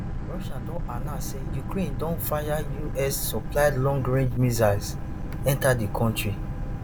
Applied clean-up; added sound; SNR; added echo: none; Boat, Water vehicle; 3 dB; none.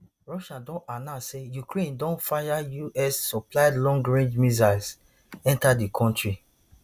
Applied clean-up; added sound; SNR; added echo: none; none; none; none.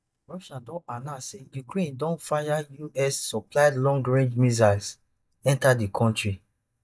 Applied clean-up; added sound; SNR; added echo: neural mask model DeepFilterNet 3.